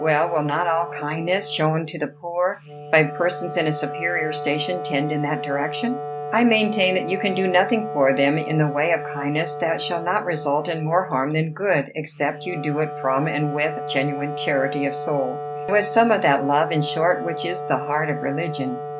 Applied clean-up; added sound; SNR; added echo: none; Wind instrument, woodwind instrument; 8 dB; none.